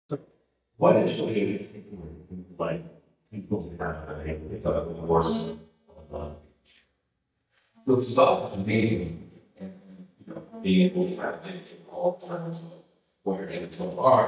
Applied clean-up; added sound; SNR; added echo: neural mask model DeepFilterNet 3.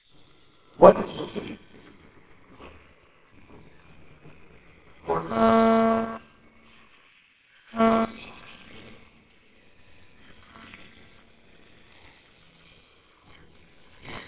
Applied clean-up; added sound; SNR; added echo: neural separator model SepFormer WHAMR!.